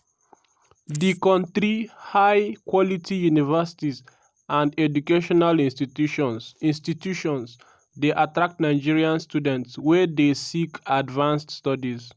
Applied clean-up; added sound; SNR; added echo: neural separator model SepFormer DNS4.